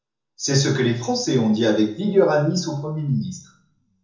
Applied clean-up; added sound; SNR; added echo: none; none; none; reverberation time 0.6 s.